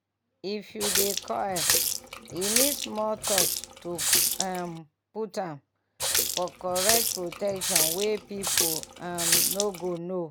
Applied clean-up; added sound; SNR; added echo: none; Water tap, faucet; -5 dB; none.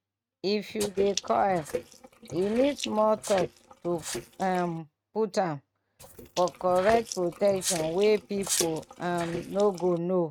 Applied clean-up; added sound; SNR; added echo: neural mask model RNNoise.